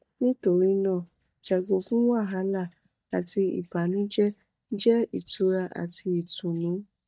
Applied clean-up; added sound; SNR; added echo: neural mask model DeepFilterNet 3.